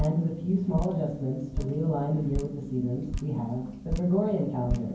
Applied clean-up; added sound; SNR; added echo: none; Drip; 8 dB; reverberation time 0.9 s.